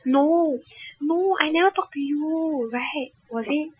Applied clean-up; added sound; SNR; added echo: classical method Wiener filter.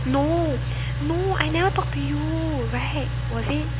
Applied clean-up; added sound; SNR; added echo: none; Engine; 0 dB; none.